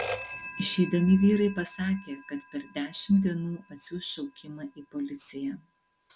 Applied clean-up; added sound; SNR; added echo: none; Telephone; 10 dB; none.